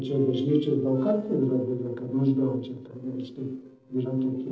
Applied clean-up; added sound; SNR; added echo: neural separator model SepFormer DNS4.